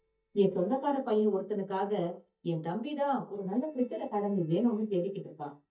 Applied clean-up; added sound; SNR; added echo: neural mask model DeepFilterNet 3.